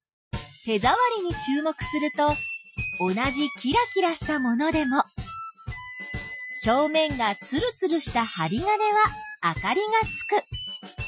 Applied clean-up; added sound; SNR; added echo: classical method Wiener filter.